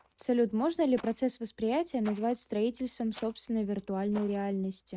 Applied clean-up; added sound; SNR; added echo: neural mask model RNNoise.